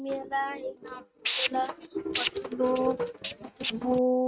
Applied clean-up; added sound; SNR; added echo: neural mask model RNNoise.